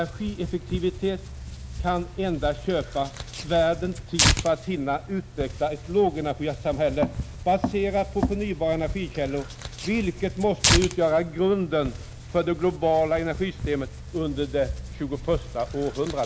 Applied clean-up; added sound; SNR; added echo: none; Tearing; 6 dB; none.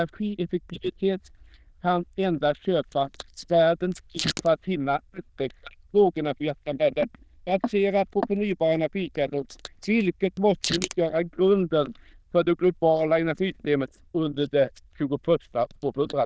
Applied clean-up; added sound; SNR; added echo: neural diffusion model UNIVERSE++.